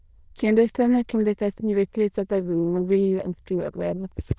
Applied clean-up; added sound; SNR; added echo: neural diffusion model UNIVERSE++.